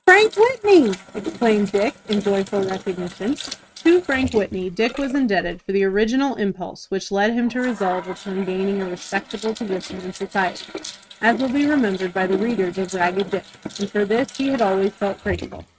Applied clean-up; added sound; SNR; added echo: neural mask model RNNoise.